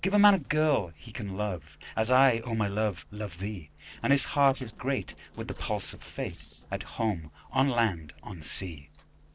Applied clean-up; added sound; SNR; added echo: neural separator model SepFormer DNS4.